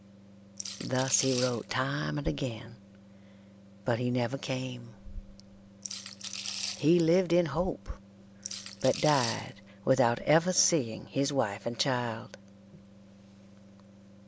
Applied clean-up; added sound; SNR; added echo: none; Rattle / Rattle (instrument); 8 dB; none.